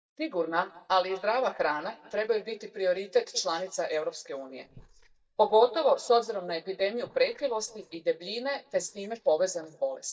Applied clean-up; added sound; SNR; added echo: neural mask model DeepFilterNet 3.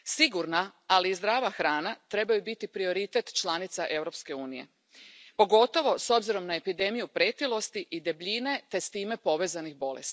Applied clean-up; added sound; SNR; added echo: none; none; none; none.